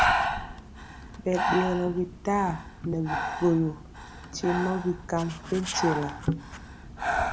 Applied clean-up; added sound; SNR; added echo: none; Breathing; 2 dB; none.